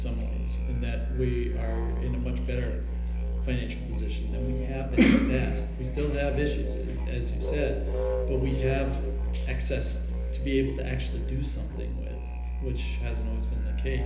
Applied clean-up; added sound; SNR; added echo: none; Musical instrument; -3 dB; reverberation time 0.8 s.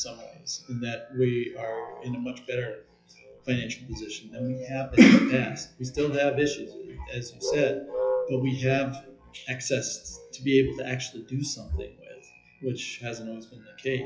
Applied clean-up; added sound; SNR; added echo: classical method WPE with log-MMSE.